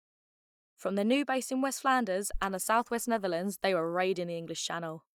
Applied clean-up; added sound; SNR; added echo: neural mask model DeepFilterNet 3.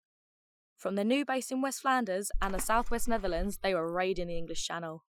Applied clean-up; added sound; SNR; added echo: classical method Wiener filter.